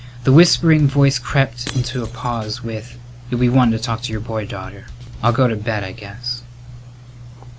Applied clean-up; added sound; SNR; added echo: none; Drum kit + Shatter / Crushing; 18 dB; none.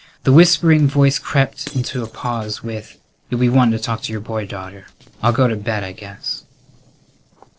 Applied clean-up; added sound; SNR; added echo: neural separator model SepFormer DNS4.